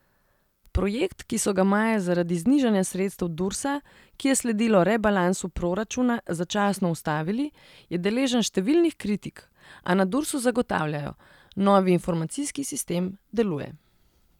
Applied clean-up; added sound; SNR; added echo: none; none; none; none.